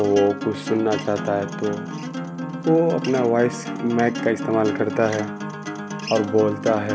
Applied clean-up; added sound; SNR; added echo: none; Acoustic guitar; 7 dB; none.